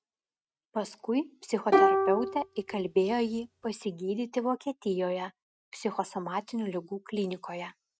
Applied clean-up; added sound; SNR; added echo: neural mask model RNNoise.